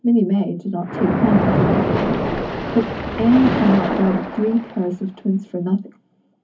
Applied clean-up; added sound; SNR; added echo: none; Splash, splatter; 3 dB; reverberation time 0.3 s.